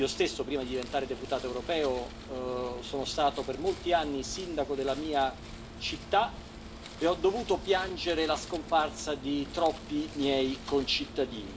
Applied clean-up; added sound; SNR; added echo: none; Wind; 12 dB; reverberation time 0.3 s.